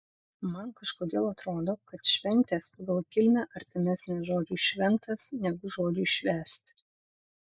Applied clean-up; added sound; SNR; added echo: neural mask model Resemble Enhance denoiser.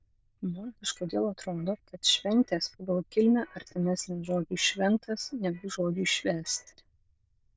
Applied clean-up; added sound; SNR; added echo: neural diffusion model UNIVERSE++.